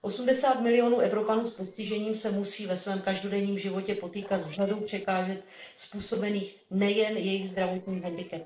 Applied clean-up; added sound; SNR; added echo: neural separator model SepFormer DNS4.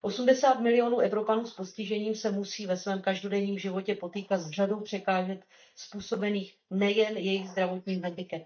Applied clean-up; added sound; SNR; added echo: neural mask model DeepFilterNet 3.